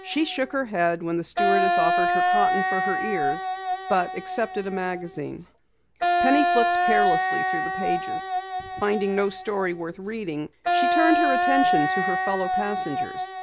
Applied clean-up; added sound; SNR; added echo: none; Wind instrument, woodwind instrument; -2 dB; none.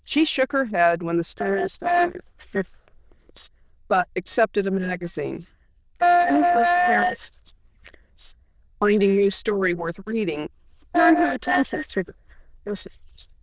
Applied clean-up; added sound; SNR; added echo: neural diffusion model UNIVERSE++.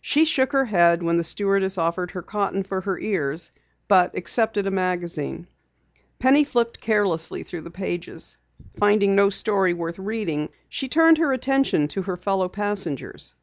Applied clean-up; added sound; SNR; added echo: none; none; none; none.